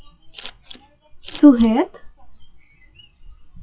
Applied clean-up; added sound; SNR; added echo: classical method WPE with log-MMSE.